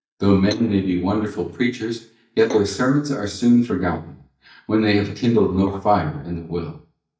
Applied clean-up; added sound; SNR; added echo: neural mask model DeepFilterNet 3.